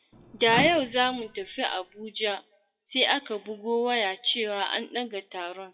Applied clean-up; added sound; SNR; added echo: classical method WPE with log-MMSE.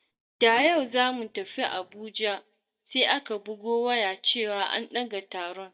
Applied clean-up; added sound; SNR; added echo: neural mask model DeepFilterNet 3.